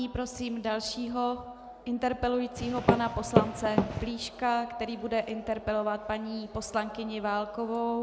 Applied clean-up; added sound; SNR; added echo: none; Walk, footsteps; -3 dB; none.